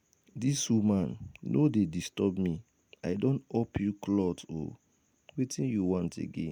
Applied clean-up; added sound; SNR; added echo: none; none; none; none.